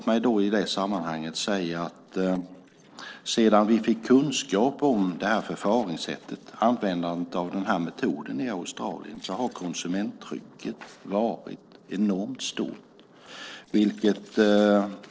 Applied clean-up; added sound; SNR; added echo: neural separator model SepFormer DNS4.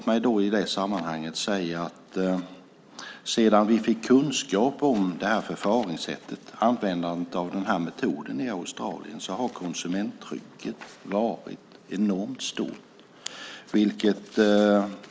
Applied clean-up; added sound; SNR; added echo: none; none; none; none.